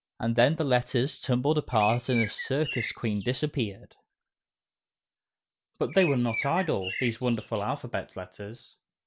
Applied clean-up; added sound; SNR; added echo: none; Bird; 9 dB; none.